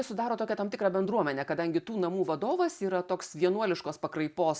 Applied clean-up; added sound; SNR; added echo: none; none; none; none.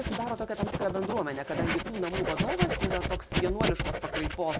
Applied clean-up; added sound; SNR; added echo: none; Writing; -1 dB; none.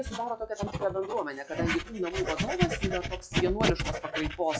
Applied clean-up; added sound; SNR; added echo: classical method log-MMSE.